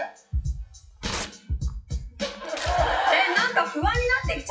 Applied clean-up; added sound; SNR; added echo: classical method WPE with log-MMSE.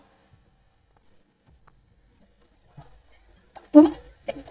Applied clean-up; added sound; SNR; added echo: neural mask model DeepFilterNet 3.